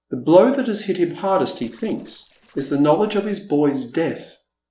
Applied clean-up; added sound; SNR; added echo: neural separator model SepFormer DNS4.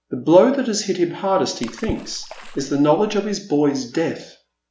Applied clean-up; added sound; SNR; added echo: none; Water / Splash, splatter; 16 dB; none.